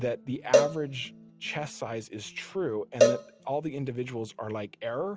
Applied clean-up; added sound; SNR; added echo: none; Cowbell; -4 dB; none.